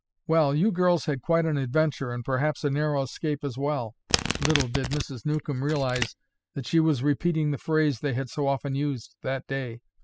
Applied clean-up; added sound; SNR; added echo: classical method spectral subtraction.